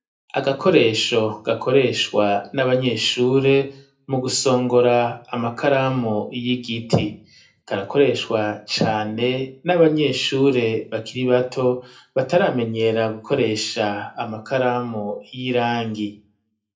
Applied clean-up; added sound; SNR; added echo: none; none; none; reverberation time 0.3 s.